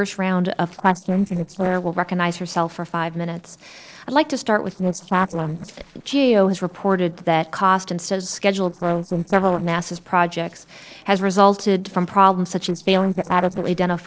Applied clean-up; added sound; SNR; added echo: neural separator model SepFormer DNS4.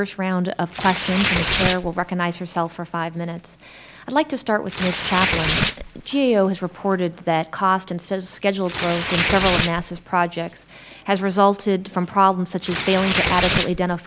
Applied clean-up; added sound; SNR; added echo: none; Tearing; 3 dB; none.